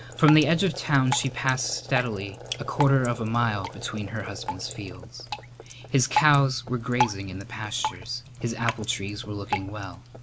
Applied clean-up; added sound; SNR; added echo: none; Drip; 9 dB; none.